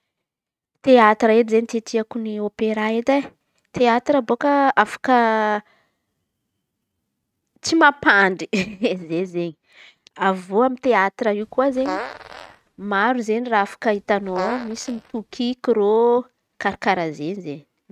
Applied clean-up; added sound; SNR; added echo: neural mask model RNNoise.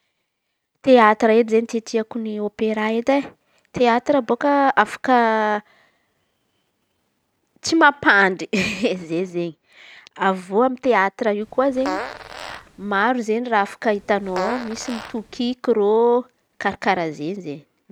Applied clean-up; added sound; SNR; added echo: none; Fart; 12 dB; none.